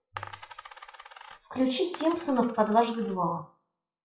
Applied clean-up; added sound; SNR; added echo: classical method WPE with log-MMSE.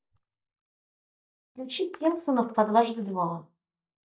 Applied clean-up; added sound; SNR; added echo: neural mask model DeepFilterNet 3.